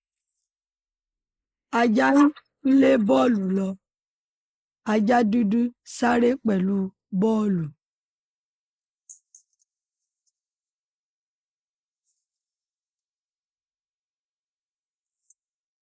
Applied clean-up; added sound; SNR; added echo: neural mask model Resemble Enhance denoiser.